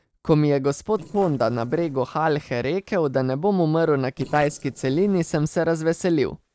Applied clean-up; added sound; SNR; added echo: neural separator model SepFormer DNS4.